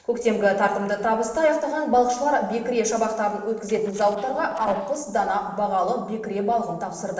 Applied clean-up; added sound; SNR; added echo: neural separator model SepFormer DNS4.